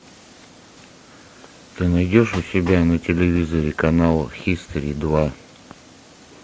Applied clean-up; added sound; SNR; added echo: none; Train; 18 dB; none.